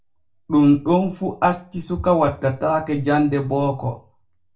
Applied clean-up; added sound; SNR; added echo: none; none; none; reverberation time 0.2 s.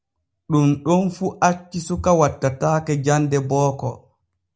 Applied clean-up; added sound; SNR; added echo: none; none; none; none.